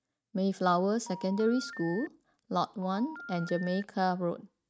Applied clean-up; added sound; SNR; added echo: neural mask model RNNoise.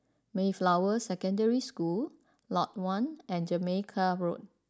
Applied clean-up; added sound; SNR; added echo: none; none; none; none.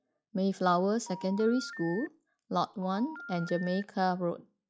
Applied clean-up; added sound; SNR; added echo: classical method log-MMSE.